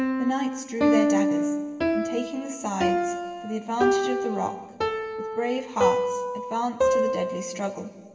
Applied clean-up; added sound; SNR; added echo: none; Piano; -5 dB; reverberation time 2.4 s.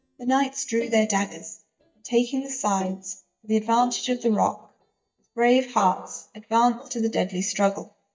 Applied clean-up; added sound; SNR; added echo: neural mask model DeepFilterNet 3.